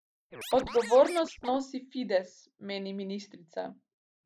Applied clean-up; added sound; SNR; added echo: neural mask model Resemble Enhance denoiser.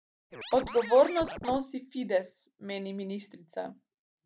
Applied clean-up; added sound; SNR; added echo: none; Scratching (performance technique); 10 dB; none.